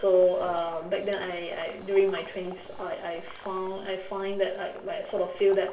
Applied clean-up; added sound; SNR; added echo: none; Water / Liquid; 20 dB; reverberation time 0.3 s.